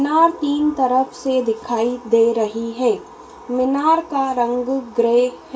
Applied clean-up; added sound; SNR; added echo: none; none; none; reverberation time 0.2 s.